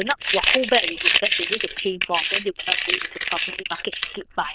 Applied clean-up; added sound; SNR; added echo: neural diffusion model UNIVERSE++.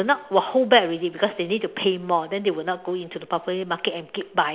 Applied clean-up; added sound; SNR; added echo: none; none; none; none.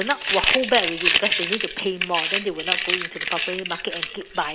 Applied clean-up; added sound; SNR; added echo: none; Crumpling, crinkling; -2 dB; none.